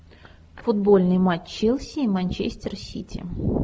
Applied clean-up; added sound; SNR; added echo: none; none; none; none.